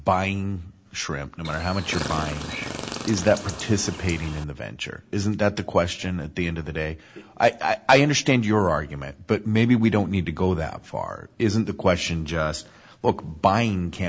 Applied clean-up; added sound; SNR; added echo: none; Chirp, tweet; 10 dB; none.